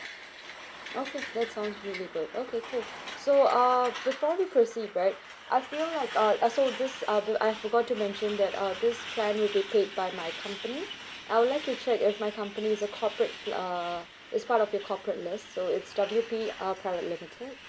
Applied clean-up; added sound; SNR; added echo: none; Truck; 13 dB; none.